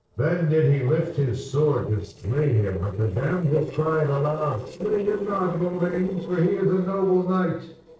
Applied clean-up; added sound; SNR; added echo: neural separator model SepFormer DNS4.